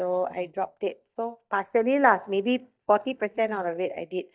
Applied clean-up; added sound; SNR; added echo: neural mask model DeepFilterNet 3.